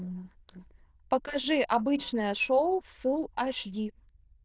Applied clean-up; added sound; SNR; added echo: neural diffusion model UNIVERSE++.